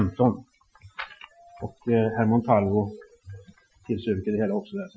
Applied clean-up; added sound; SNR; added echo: classical method Wiener filter.